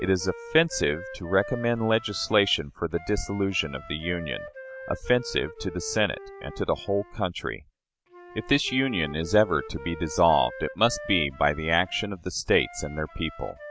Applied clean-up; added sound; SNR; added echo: none; Wind instrument, woodwind instrument; 15 dB; none.